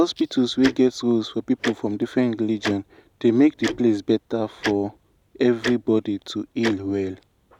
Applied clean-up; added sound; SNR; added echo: none; Tick-tock; 13 dB; none.